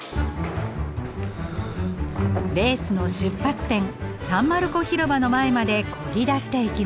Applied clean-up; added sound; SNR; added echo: none; Breathing; 18 dB; none.